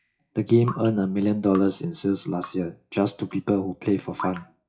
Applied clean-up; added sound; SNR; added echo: classical method WPE with log-MMSE.